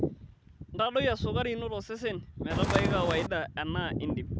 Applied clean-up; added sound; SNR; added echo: none; Walk, footsteps; -2 dB; none.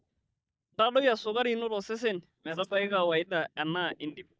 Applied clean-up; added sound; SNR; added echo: neural mask model DeepFilterNet 3.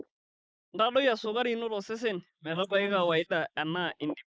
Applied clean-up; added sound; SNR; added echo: neural mask model Resemble Enhance denoiser.